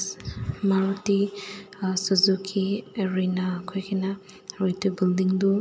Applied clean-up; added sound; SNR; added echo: none; none; none; none.